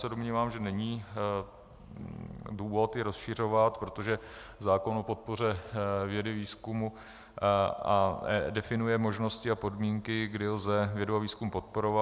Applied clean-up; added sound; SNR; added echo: none; none; none; none.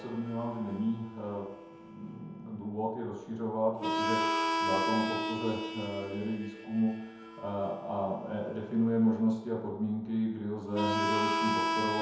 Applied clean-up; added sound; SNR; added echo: none; Harmonica; 3 dB; reverberation time 0.9 s.